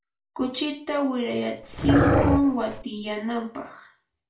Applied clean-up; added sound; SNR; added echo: none; Dog; -4 dB; reverberation time 0.4 s.